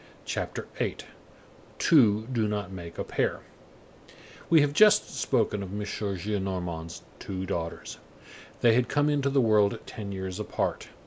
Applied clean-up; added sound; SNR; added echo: none; none; none; none.